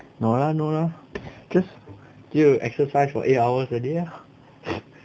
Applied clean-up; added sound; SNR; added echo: none; none; none; none.